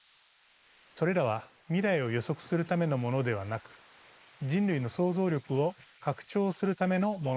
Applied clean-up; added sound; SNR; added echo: neural mask model Resemble Enhance denoiser.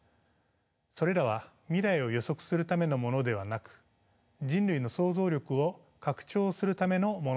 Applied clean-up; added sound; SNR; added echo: none; none; none; none.